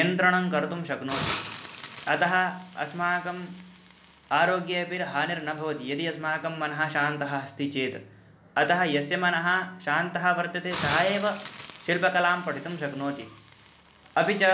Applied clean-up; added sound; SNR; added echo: none; Hiss; 12 dB; none.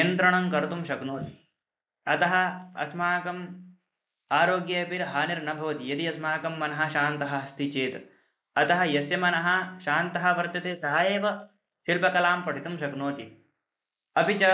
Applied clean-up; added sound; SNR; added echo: neural mask model Resemble Enhance denoiser.